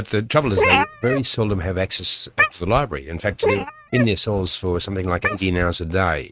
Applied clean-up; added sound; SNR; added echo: neural mask model RNNoise.